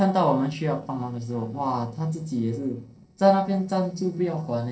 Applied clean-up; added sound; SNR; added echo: neural separator model SepFormer DNS4.